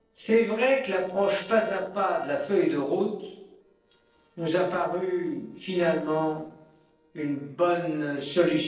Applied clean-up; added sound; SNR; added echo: neural separator model SepFormer DNS4.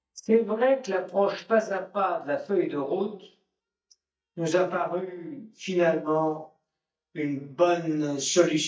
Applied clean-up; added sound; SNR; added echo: neural mask model DeepFilterNet 3.